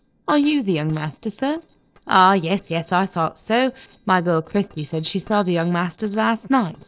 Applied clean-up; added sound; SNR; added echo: neural separator model SepFormer DNS4.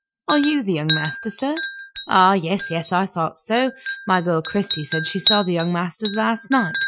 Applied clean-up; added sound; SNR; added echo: classical method Wiener filter.